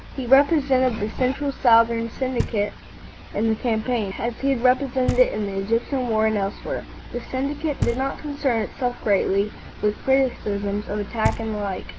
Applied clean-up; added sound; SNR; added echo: none; Knock; 13 dB; none.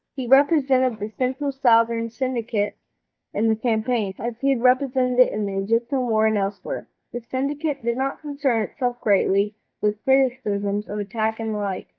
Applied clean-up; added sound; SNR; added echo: neural mask model DeepFilterNet 3.